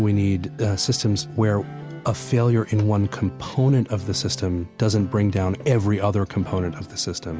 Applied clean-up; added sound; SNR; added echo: none; none; none; none.